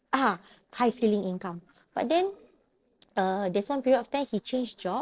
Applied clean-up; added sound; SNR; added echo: neural separator model SepFormer DNS4.